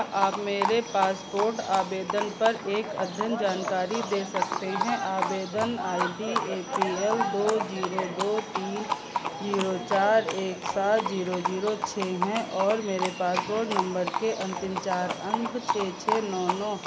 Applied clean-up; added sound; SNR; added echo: none; Livestock, farm animals, working animals; 3 dB; none.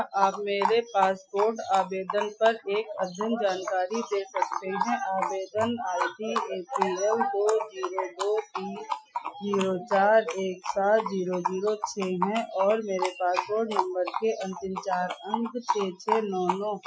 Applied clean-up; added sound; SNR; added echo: classical method Wiener filter.